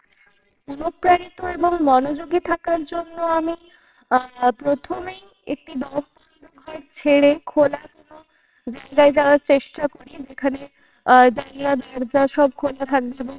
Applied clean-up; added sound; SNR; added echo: neural separator model SepFormer WHAMR!.